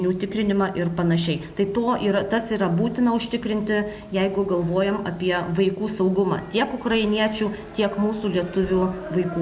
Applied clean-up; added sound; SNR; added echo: none; none; none; none.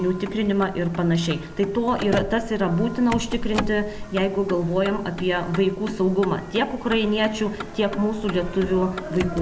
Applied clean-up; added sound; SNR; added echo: none; Church bell + Motor vehicle (road); 10 dB; none.